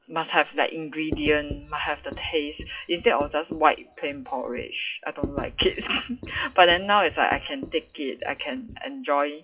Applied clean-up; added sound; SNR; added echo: classical method WPE with log-MMSE.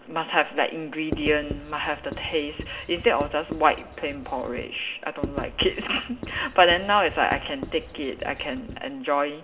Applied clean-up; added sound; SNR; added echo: none; Writing; 11 dB; reverberation time 1.3 s.